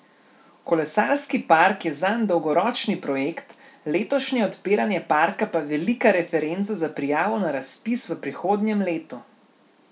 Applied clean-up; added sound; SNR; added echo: none; none; none; none.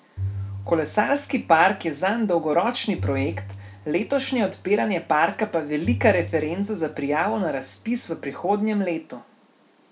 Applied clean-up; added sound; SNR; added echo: none; Bowed string instrument; 12 dB; none.